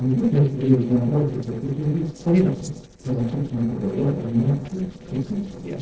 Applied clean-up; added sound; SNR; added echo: neural separator model SepFormer DNS4.